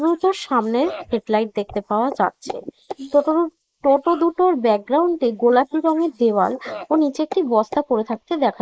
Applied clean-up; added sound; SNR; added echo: neural mask model Resemble Enhance denoiser.